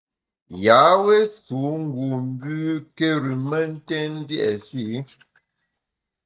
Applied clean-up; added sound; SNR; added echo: neural mask model DeepFilterNet 3.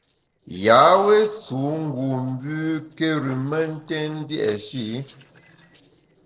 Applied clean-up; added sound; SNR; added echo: neural separator model SepFormer DNS4.